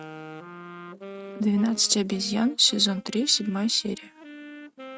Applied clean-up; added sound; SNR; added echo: neural mask model RNNoise.